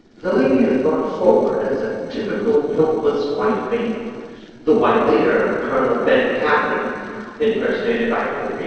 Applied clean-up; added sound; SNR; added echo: neural separator model SepFormer DNS4.